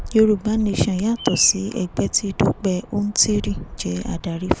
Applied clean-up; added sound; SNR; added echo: none; Bird vocalization, bird call, bird song; 14 dB; none.